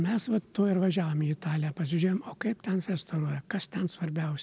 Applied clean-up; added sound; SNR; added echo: none; none; none; none.